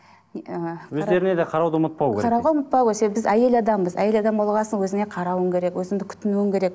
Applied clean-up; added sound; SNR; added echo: none; none; none; none.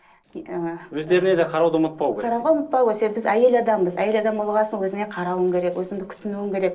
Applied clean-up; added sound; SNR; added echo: neural separator model SepFormer DNS4.